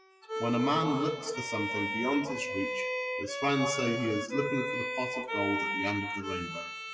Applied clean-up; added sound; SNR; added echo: classical method WPE with log-MMSE.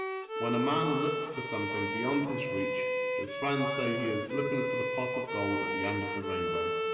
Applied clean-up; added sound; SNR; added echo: none; Bowed string instrument; 0 dB; reverberation time 2.1 s.